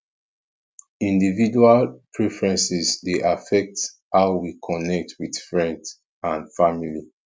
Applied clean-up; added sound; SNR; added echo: none; none; none; none.